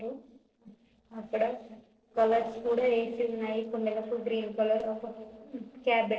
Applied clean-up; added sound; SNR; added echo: neural separator model SepFormer DNS4.